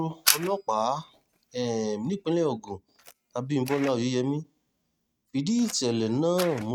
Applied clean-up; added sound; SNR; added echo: neural mask model RNNoise.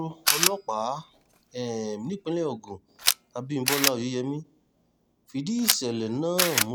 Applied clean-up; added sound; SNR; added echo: none; Camera; 0 dB; none.